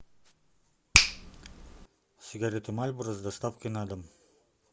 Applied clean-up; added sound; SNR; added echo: none; Finger snapping; -4 dB; none.